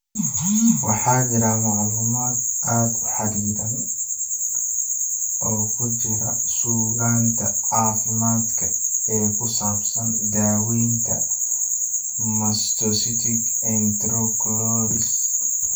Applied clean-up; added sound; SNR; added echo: none; none; none; reverberation time 0.2 s.